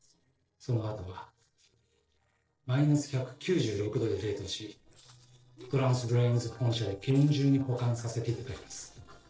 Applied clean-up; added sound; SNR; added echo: neural separator model SepFormer DNS4.